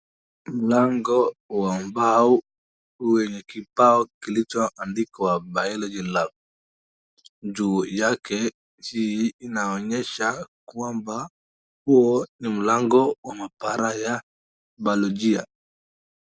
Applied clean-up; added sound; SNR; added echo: none; none; none; none.